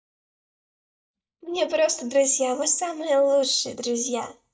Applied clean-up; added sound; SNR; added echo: neural mask model DeepFilterNet 3.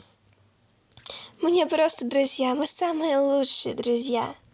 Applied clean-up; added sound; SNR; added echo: none; none; none; none.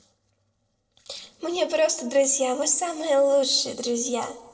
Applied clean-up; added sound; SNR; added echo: neural separator model SepFormer DNS4.